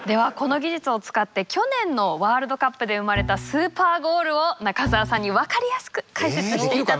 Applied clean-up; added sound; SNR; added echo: none; Bowed string instrument; 11 dB; none.